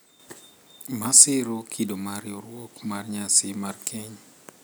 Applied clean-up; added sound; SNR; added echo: none; none; none; none.